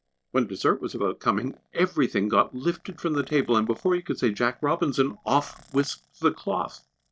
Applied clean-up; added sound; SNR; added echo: neural mask model DeepFilterNet 3.